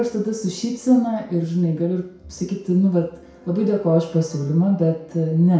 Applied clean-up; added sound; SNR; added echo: none; none; none; reverberation time 0.6 s.